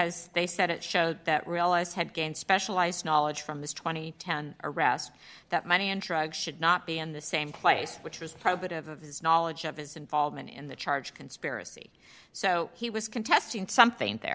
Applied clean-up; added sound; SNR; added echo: none; none; none; none.